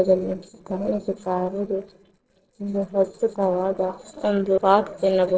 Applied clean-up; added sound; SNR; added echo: neural separator model SepFormer DNS4.